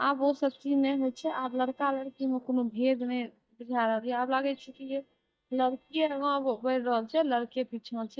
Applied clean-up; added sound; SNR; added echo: neural mask model DeepFilterNet 3.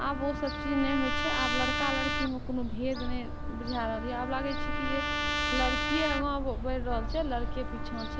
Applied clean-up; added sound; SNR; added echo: none; Trumpet + Gull, seagull / Fowl; -2 dB; none.